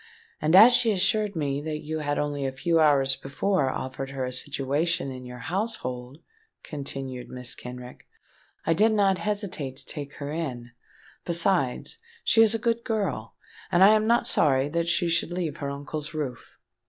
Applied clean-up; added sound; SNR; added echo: none; none; none; none.